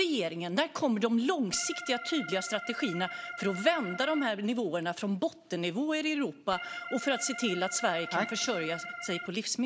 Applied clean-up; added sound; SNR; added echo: none; Organ; 9 dB; none.